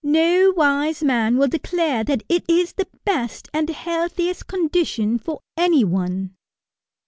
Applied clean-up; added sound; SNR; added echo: none; none; none; none.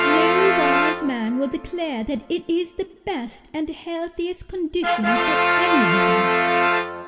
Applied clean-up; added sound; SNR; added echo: none; Brass instrument; -3 dB; reverberation time 1.6 s.